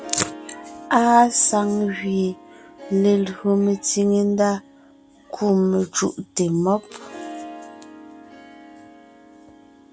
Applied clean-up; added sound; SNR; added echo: none; Harp; 18 dB; none.